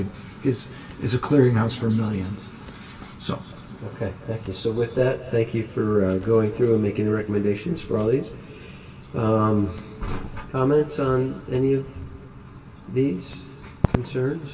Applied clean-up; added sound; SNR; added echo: none; Crackle; 14 dB; reverberation time 2.0 s.